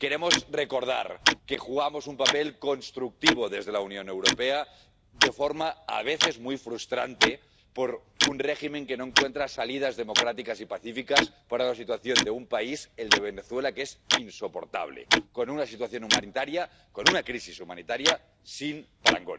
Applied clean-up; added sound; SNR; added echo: none; Tick-tock; -1 dB; none.